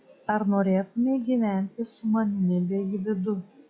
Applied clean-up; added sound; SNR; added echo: classical method log-MMSE.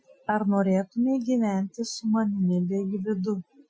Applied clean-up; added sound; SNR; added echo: classical method Wiener filter.